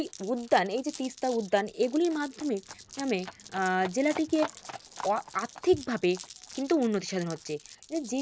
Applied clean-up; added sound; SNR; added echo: none; Glass + Livestock, farm animals, working animals; 16 dB; none.